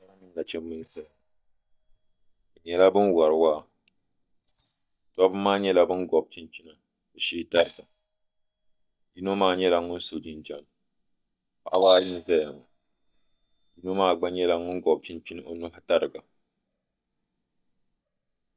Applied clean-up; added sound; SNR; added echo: neural mask model DeepFilterNet 3.